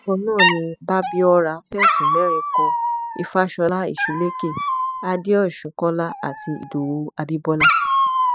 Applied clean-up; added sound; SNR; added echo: classical method spectral subtraction.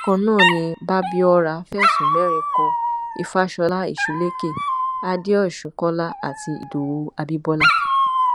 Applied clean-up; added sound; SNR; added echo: none; Dog; 1 dB; none.